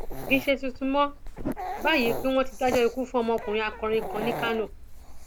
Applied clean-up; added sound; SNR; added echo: none; Dog; 7 dB; none.